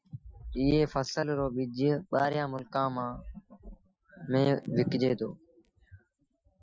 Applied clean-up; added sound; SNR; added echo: classical method Wiener filter.